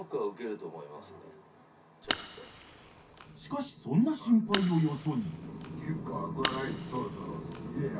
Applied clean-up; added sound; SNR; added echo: none; Fire; 4 dB; reverberation time 0.3 s.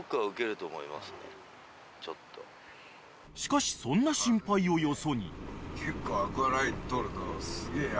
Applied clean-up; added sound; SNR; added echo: none; none; none; none.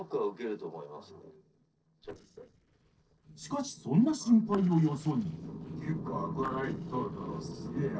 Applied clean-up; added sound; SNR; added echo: neural separator model SepFormer DNS4.